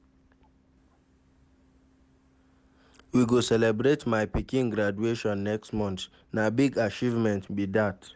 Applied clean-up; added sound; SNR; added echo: none; none; none; none.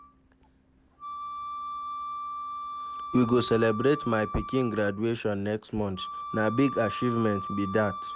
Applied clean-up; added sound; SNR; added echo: none; Wind instrument, woodwind instrument; 9 dB; none.